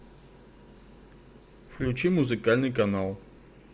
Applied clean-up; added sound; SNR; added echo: none; none; none; none.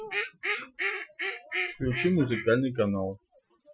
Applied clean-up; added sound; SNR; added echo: classical method Wiener filter.